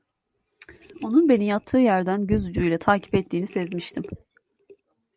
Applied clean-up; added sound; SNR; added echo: none; none; none; none.